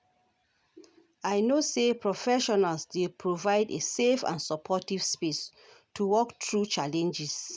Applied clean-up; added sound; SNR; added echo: none; none; none; none.